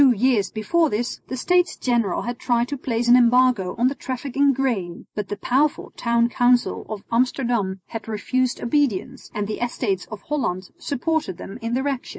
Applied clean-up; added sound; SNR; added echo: neural mask model Resemble Enhance denoiser.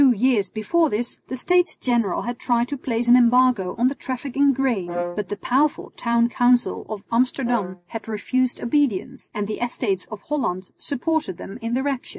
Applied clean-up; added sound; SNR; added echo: neural mask model DeepFilterNet 3.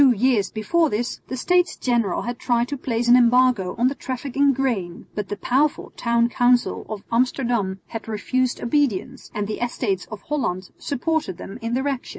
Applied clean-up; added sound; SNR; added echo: none; none; none; none.